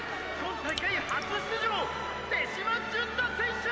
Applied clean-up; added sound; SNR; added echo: none; Aircraft + Raindrop; 13 dB; none.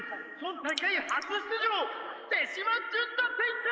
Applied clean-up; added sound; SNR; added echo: neural mask model Resemble Enhance denoiser.